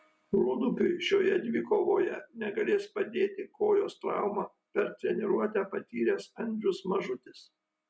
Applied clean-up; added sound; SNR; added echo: none; none; none; none.